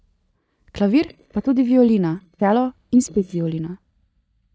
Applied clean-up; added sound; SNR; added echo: neural mask model DeepFilterNet 3.